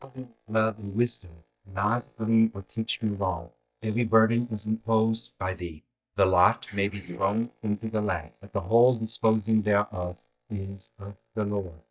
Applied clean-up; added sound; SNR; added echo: neural mask model DeepFilterNet 3.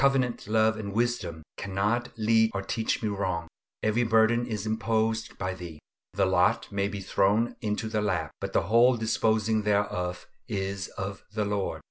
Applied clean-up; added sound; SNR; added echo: none; none; none; none.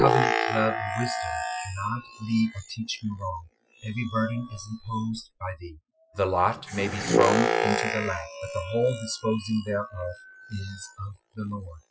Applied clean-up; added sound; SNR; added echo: classical method Wiener filter.